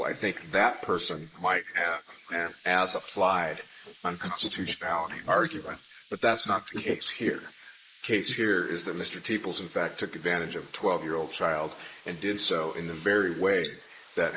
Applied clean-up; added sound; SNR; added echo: neural mask model Resemble Enhance denoiser.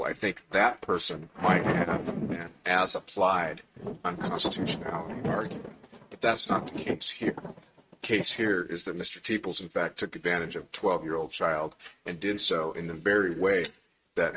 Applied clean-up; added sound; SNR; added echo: neural mask model RNNoise.